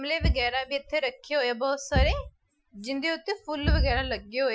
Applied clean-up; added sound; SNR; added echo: classical method Wiener filter.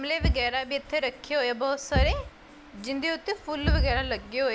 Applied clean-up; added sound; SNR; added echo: none; Thump, thud; 2 dB; none.